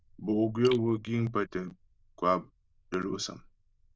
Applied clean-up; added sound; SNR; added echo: neural diffusion model UNIVERSE++.